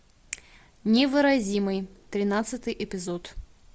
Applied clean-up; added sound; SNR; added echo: none; none; none; none.